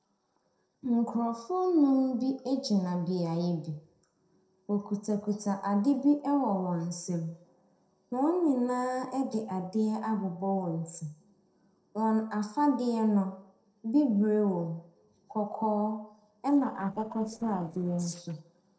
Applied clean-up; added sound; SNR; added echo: neural separator model SepFormer DNS4.